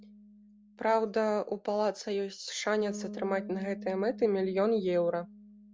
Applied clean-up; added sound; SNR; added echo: none; Bass guitar; 15 dB; none.